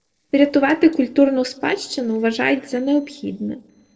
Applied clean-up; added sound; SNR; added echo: neural separator model SepFormer DNS4.